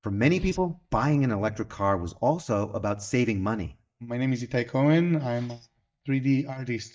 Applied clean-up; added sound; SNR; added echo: neural mask model DeepFilterNet 3.